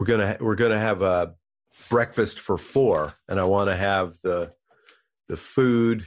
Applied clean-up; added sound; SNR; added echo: none; none; none; none.